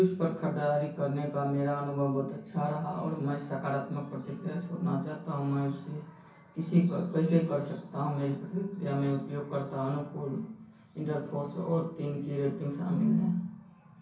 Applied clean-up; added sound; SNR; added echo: none; none; none; reverberation time 0.6 s.